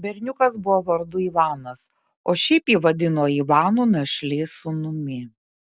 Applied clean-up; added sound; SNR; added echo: none; none; none; none.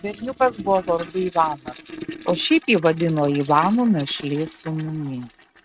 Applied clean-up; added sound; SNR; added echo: neural mask model RNNoise.